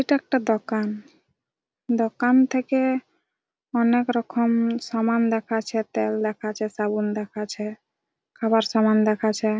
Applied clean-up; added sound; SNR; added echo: none; none; none; none.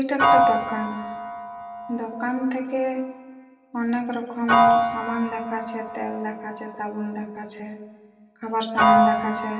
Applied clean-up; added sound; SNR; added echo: none; Piano; -3 dB; reverberation time 2.6 s.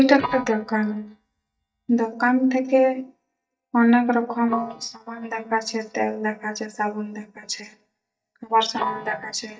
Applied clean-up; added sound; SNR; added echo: neural mask model DeepFilterNet 3.